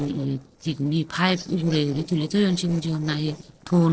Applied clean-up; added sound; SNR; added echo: neural separator model SepFormer DNS4.